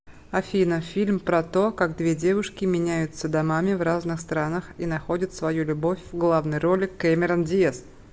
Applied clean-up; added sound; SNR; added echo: none; none; none; none.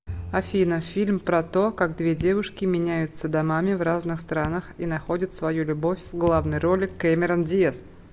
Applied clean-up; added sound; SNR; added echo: none; Raindrop / Drip + Bowed string instrument; 16 dB; none.